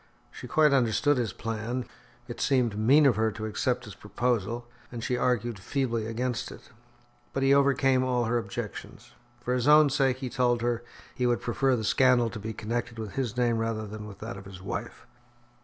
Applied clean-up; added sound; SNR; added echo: none; none; none; none.